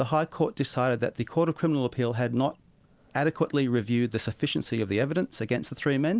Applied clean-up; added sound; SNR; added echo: none; none; none; none.